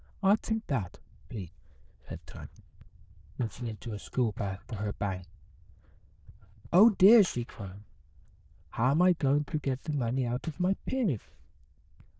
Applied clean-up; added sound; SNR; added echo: neural diffusion model UNIVERSE++.